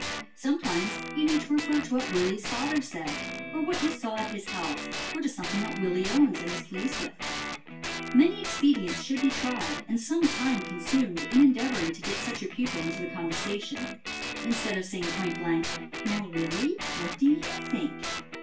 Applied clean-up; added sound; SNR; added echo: none; Guitar; 6 dB; reverberation time 0.2 s.